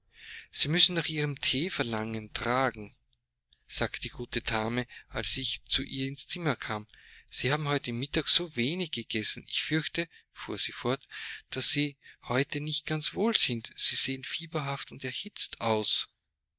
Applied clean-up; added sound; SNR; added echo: neural mask model DeepFilterNet 3.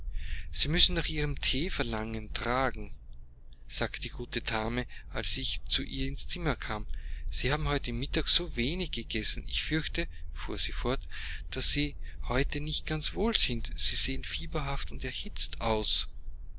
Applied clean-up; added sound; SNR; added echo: none; Bark; 4 dB; none.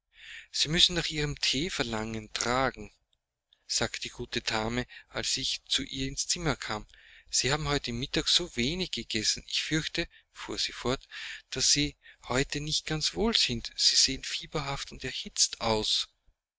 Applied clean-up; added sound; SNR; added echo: neural mask model RNNoise.